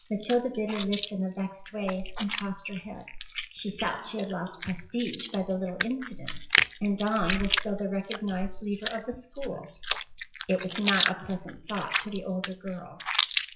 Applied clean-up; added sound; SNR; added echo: classical method WPE with log-MMSE.